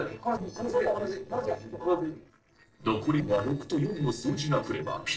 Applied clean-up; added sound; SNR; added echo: neural separator model SepFormer DNS4.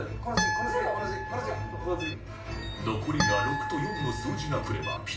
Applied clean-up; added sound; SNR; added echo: none; Harp; 1 dB; reverberation time 0.4 s.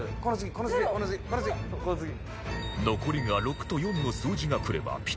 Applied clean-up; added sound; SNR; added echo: none; none; none; none.